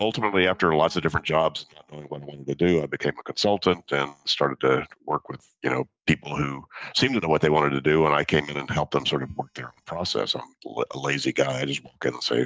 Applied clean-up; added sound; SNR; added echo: neural mask model DeepFilterNet 3.